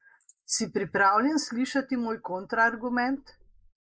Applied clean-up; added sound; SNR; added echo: neural mask model Resemble Enhance denoiser.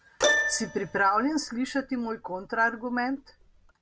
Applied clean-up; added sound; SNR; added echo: none; Keyboard (musical); 4 dB; none.